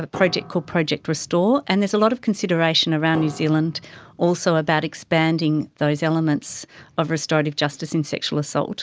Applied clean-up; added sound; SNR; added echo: none; Piano; 19 dB; none.